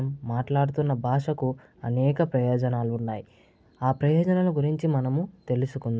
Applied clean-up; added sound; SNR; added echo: none; none; none; none.